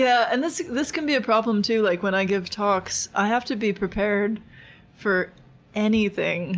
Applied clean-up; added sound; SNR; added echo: none; none; none; none.